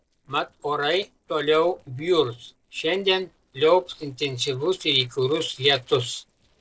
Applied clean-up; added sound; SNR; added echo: neural separator model SepFormer DNS4.